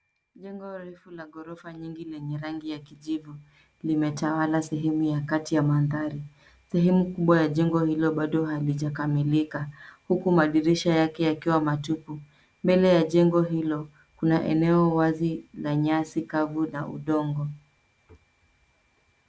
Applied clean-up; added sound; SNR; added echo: none; none; none; none.